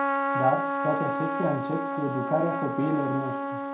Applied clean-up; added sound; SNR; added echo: none; Trumpet; 0 dB; reverberation time 0.5 s.